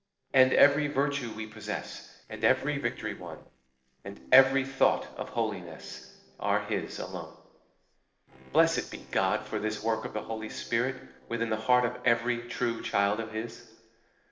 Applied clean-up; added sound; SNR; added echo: neural separator model SepFormer DNS4.